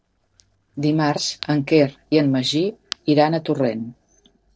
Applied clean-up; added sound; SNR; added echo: neural separator model SepFormer DNS4.